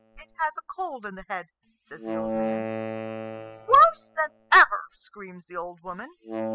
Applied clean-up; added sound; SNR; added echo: classical method spectral subtraction.